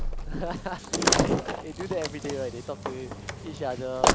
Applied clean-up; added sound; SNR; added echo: none; Slam; -5 dB; none.